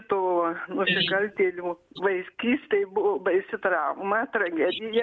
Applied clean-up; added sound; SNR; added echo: none; none; none; none.